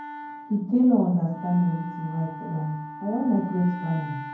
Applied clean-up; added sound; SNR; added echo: none; Wind instrument, woodwind instrument; 14 dB; reverberation time 0.9 s.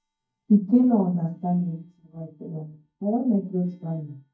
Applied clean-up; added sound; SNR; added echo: neural mask model DeepFilterNet 3.